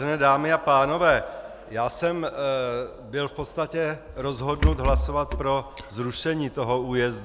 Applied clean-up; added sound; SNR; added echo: none; Rattle / Breathing; 3 dB; none.